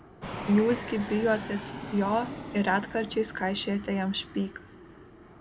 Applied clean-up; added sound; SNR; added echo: none; Fixed-wing aircraft, airplane; 11 dB; none.